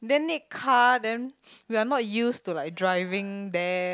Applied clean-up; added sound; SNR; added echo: none; none; none; none.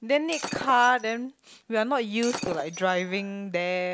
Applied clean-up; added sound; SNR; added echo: none; Shatter; 13 dB; none.